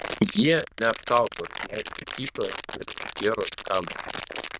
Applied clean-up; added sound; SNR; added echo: neural diffusion model UNIVERSE++.